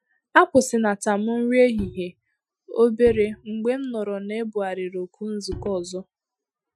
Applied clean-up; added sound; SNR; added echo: classical method Wiener filter.